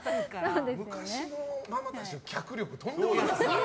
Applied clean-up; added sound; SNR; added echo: none; none; none; none.